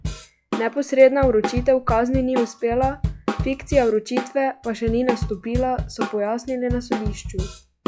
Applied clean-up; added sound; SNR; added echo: classical method log-MMSE.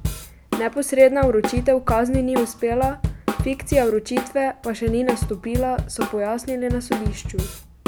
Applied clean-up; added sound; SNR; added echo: none; Drum kit; 6 dB; none.